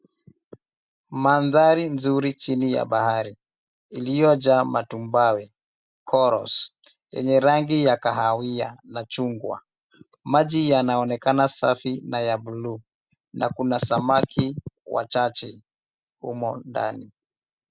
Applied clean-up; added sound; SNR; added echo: none; none; none; none.